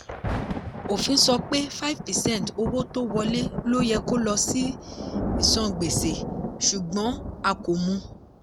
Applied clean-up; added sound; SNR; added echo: none; Thunder; 5 dB; none.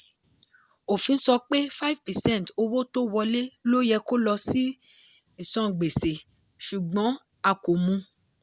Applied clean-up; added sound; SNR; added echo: none; none; none; none.